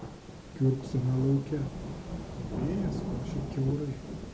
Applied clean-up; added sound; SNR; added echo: none; Rain / Thunderstorm; 5 dB; none.